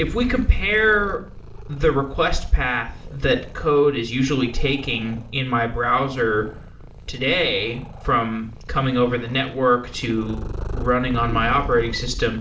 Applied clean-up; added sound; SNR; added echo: none; Purr; 12 dB; reverberation time 0.4 s.